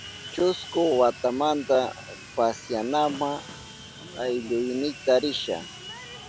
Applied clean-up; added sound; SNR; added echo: none; Sawing; 15 dB; none.